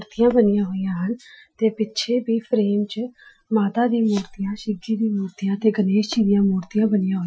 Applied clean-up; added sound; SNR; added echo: classical method Wiener filter.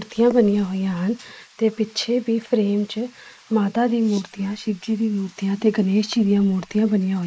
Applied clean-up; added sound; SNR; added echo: neural mask model Resemble Enhance denoiser.